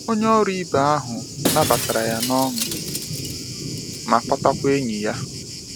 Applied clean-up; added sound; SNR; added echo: none; Shatter + Thunder; 6 dB; none.